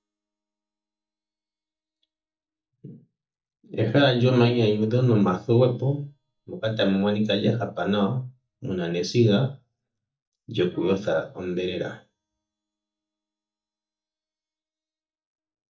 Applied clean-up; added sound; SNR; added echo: neural mask model DeepFilterNet 3.